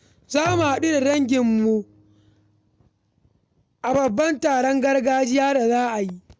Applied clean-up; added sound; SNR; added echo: none; Bowed string instrument; 16 dB; none.